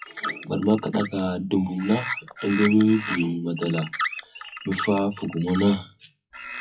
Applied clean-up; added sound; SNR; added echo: classical method WPE with log-MMSE.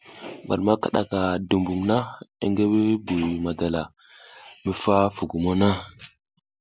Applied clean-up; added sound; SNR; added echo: none; none; none; none.